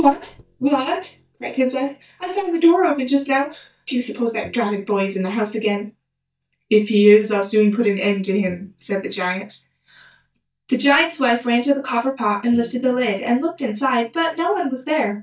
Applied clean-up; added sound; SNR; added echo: neural mask model DeepFilterNet 3.